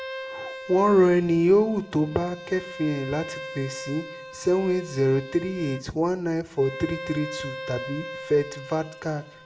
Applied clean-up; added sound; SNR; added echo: none; Bowed string instrument; 13 dB; reverberation time 0.5 s.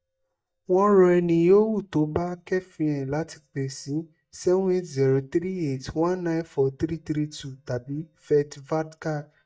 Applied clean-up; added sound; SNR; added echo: neural mask model DeepFilterNet 3.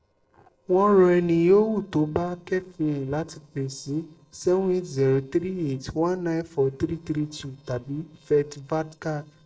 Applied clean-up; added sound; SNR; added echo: neural separator model SepFormer DNS4.